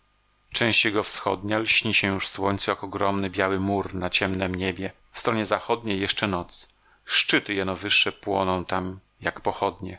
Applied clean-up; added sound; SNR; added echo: none; none; none; none.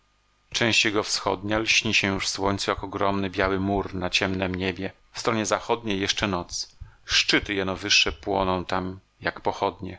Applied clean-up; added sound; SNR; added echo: none; Run; 19 dB; none.